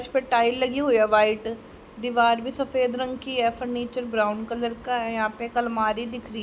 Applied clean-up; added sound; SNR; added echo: none; none; none; none.